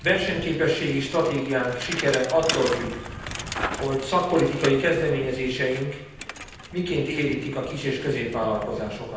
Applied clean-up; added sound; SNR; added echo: none; Bicycle; 10 dB; reverberation time 0.9 s.